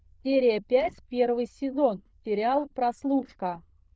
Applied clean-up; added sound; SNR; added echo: neural diffusion model UNIVERSE++.